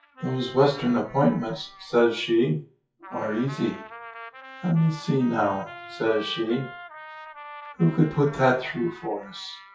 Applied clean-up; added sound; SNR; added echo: classical method WPE with log-MMSE.